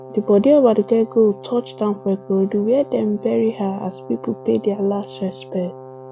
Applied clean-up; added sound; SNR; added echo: none; Brass instrument; 18 dB; none.